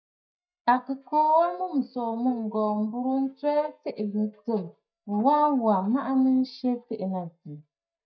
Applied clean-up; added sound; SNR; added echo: neural mask model DeepFilterNet 3.